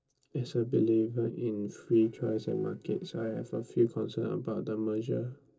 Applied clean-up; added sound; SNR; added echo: neural separator model SepFormer DNS4.